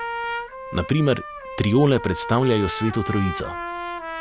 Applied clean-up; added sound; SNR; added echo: none; Trumpet; 9 dB; none.